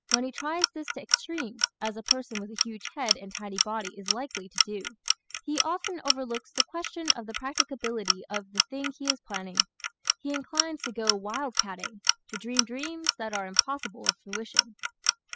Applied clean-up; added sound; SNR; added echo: classical method spectral subtraction.